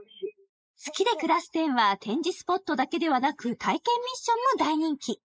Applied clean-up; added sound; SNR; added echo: neural mask model Resemble Enhance denoiser.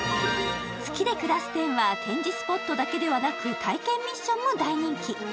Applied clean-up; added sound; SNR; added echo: none; Trumpet; 9 dB; none.